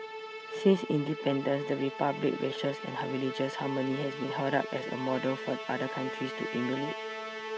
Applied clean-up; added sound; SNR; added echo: none; Musical instrument; 7 dB; none.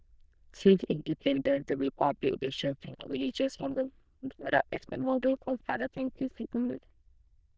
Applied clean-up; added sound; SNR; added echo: neural diffusion model UNIVERSE++.